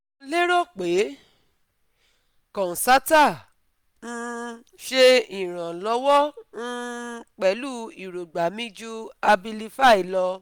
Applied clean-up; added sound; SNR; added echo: none; none; none; none.